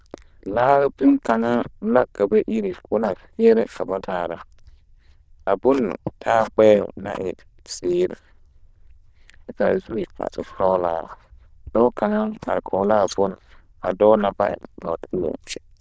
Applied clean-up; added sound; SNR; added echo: neural diffusion model UNIVERSE++.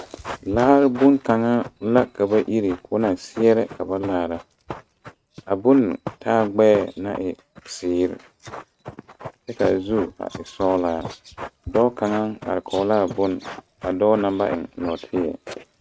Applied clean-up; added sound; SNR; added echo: neural mask model RNNoise.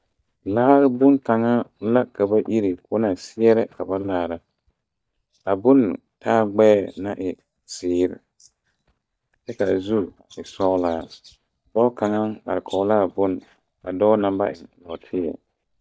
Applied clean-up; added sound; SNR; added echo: neural mask model DeepFilterNet 3.